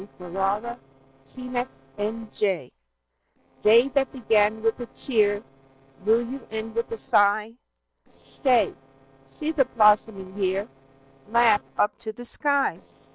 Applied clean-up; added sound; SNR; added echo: neural separator model SepFormer DNS4.